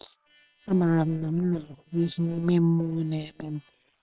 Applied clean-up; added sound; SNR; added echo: neural separator model SepFormer WHAM!.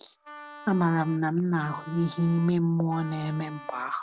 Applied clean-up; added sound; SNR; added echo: none; Wind instrument, woodwind instrument; 18 dB; none.